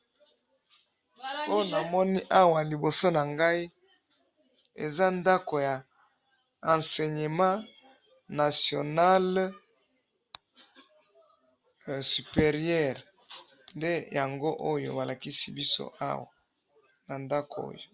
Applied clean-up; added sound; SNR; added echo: none; none; none; none.